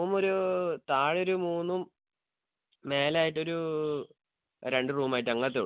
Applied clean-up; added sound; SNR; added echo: none; none; none; none.